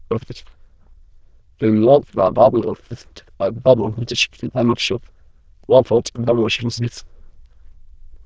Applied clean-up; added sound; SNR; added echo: neural diffusion model UNIVERSE++.